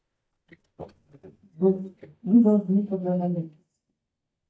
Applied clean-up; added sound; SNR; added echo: neural mask model DeepFilterNet 3.